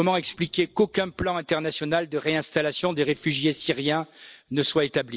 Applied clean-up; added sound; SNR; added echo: neural separator model SepFormer DNS4.